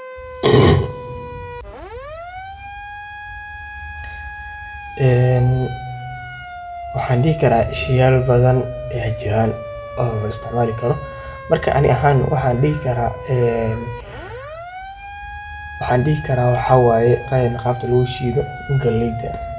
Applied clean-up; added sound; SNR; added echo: none; Siren; 13 dB; reverberation time 1.1 s.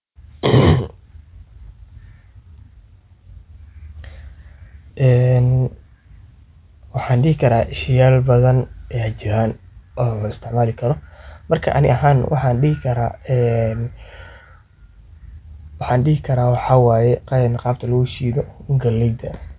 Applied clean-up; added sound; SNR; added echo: none; none; none; none.